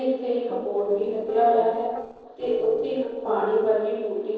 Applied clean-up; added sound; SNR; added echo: neural separator model SepFormer DNS4.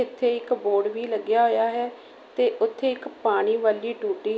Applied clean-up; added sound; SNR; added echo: none; none; none; none.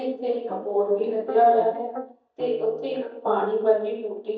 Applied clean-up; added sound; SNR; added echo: neural mask model DeepFilterNet 3.